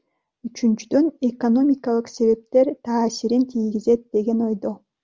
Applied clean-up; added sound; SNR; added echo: none; none; none; none.